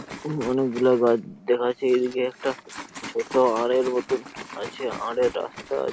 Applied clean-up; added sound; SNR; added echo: none; Liquid; 15 dB; none.